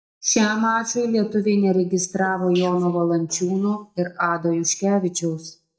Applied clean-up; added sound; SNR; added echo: neural mask model DeepFilterNet 3.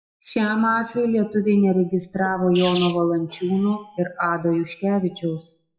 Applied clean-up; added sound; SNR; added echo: classical method WPE with log-MMSE.